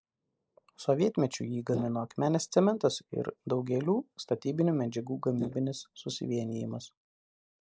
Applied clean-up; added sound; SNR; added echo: neural mask model Resemble Enhance denoiser.